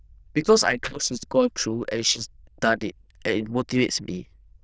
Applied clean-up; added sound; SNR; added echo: neural diffusion model UNIVERSE++.